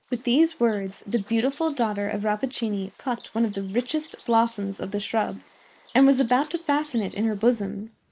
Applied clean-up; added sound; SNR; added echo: neural mask model Resemble Enhance denoiser.